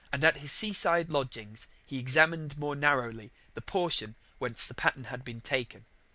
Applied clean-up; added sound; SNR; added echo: none; none; none; none.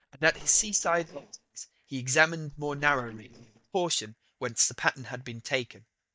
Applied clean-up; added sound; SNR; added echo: neural mask model DeepFilterNet 3.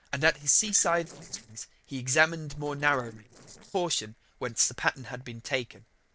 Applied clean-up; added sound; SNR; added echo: neural separator model SepFormer DNS4.